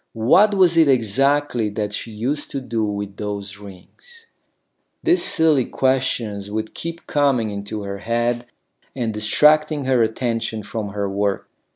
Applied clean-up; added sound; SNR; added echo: none; none; none; none.